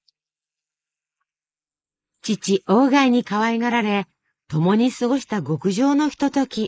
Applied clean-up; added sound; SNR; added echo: neural mask model Resemble Enhance denoiser.